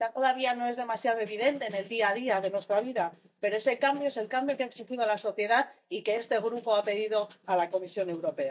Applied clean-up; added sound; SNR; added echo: neural mask model DeepFilterNet 3.